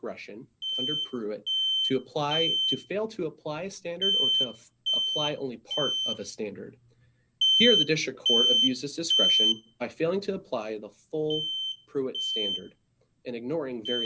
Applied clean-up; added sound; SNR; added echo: none; Alarm; -3 dB; none.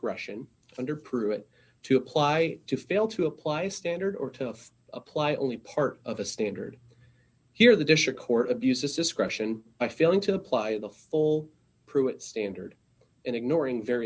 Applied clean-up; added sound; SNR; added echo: none; none; none; none.